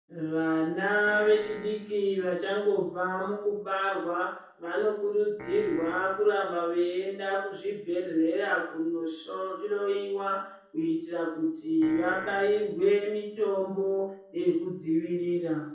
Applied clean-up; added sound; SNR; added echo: neural separator model SepFormer DNS4.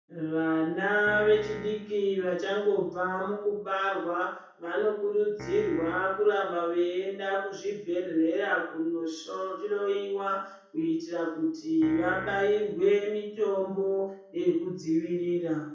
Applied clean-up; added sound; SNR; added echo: none; Piano; 13 dB; reverberation time 0.6 s.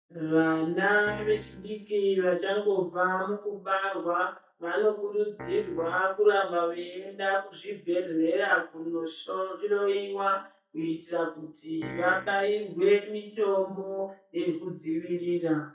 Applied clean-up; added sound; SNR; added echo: neural mask model DeepFilterNet 3.